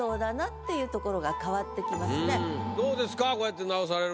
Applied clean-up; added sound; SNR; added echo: none; none; none; none.